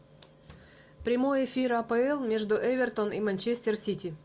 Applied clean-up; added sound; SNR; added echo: none; none; none; none.